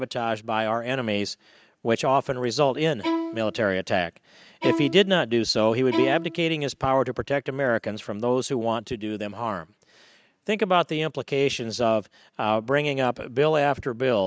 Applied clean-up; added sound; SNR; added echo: neural mask model RNNoise.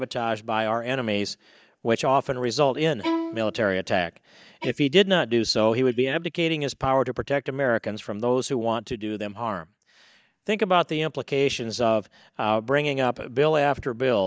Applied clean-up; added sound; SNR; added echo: neural mask model DeepFilterNet 3.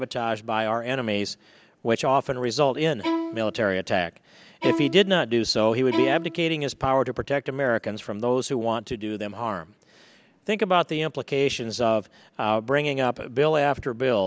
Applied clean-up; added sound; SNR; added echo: none; Bowed string instrument; 7 dB; none.